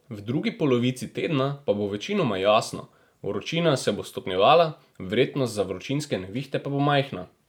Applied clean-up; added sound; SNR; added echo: none; none; none; none.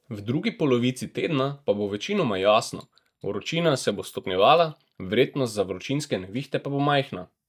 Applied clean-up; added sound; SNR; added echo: neural mask model DeepFilterNet 3.